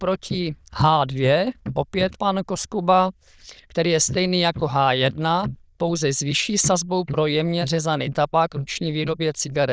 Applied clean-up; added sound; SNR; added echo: neural diffusion model UNIVERSE++.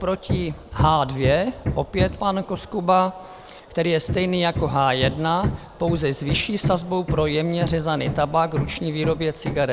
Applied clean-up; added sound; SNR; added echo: none; Hammer; 7 dB; none.